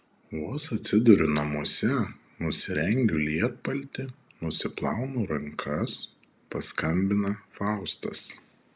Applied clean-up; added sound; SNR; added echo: none; none; none; none.